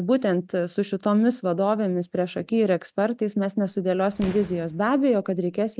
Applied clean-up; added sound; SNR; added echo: none; Fireworks; 20 dB; none.